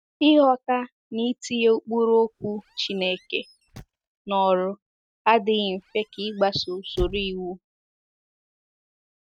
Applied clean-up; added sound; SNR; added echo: neural mask model RNNoise.